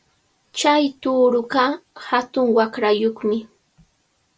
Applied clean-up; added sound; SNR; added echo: none; none; none; none.